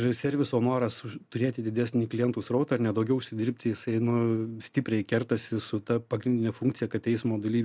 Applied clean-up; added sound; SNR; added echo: none; none; none; none.